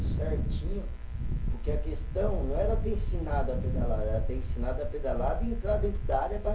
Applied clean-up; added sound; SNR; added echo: none; Wind; -5 dB; none.